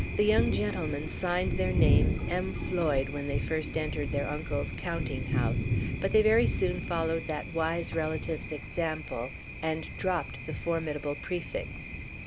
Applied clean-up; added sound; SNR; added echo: none; Thunder; 1 dB; none.